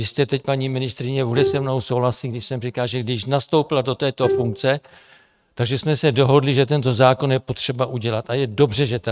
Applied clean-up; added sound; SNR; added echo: neural mask model RNNoise.